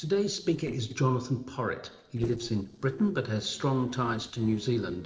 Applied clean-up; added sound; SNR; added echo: neural separator model SepFormer DNS4.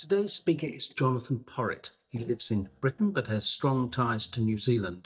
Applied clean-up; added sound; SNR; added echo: neural mask model DeepFilterNet 3.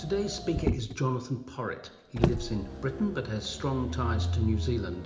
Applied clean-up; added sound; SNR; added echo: none; Motor vehicle (road); 2 dB; reverberation time 0.8 s.